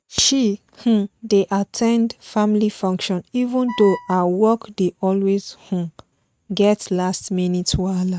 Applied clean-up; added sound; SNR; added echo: neural mask model RNNoise.